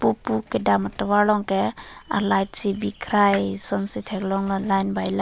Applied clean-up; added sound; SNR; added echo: none; none; none; none.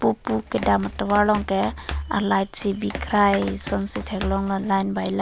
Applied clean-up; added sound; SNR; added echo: none; Run; 11 dB; none.